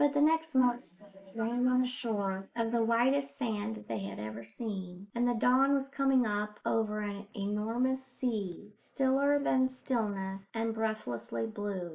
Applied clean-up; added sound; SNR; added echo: neural mask model Resemble Enhance denoiser.